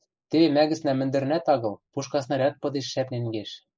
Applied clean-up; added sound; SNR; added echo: neural mask model Resemble Enhance denoiser.